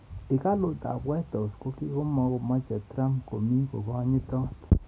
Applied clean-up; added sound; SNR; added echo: none; none; none; none.